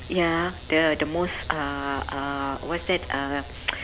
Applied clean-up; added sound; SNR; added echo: none; Vehicle horn, car horn, honking; 14 dB; none.